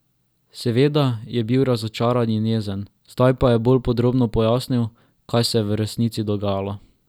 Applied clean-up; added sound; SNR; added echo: none; none; none; none.